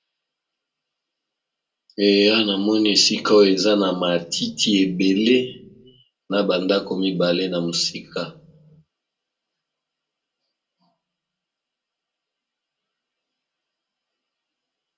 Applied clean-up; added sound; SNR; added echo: none; none; none; reverberation time 0.2 s.